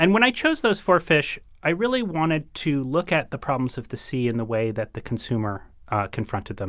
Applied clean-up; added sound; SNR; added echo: none; none; none; none.